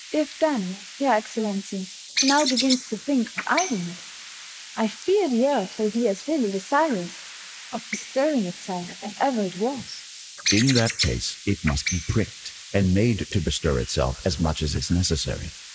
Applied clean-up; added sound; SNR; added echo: neural mask model Resemble Enhance denoiser.